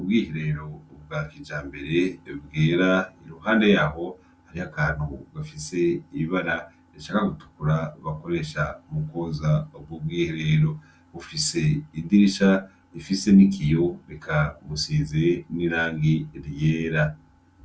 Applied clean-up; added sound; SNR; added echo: none; none; none; none.